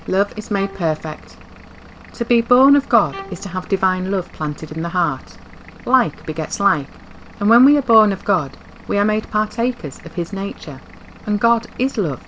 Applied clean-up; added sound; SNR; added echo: none; Bowed string instrument + Engine / Vehicle; 19 dB; none.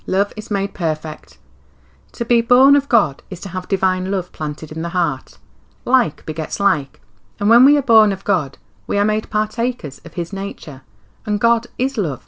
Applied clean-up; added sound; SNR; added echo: none; none; none; none.